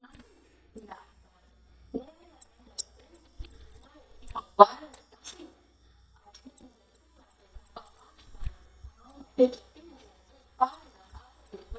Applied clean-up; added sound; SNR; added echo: neural mask model DeepFilterNet 3.